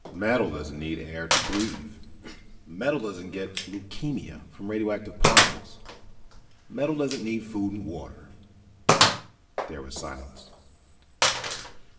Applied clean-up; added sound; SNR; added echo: none; Gunshot, gunfire; -2 dB; reverberation time 2.5 s.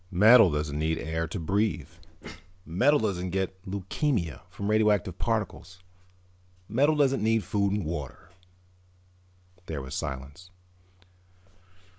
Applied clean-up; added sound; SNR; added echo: none; none; none; none.